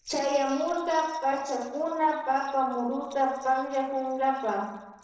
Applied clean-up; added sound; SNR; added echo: neural separator model SepFormer DNS4.